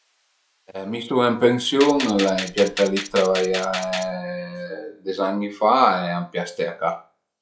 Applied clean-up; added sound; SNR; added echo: classical method log-MMSE.